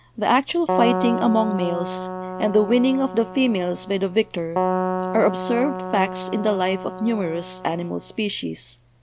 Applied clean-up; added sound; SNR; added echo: none; Keyboard (musical); 5 dB; none.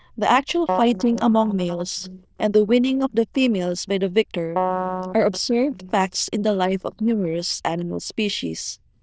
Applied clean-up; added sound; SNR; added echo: neural diffusion model UNIVERSE++.